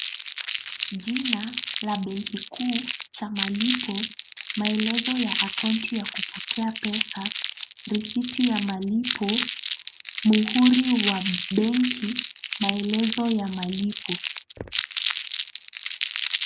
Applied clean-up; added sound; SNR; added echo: none; Crumpling, crinkling; 4 dB; none.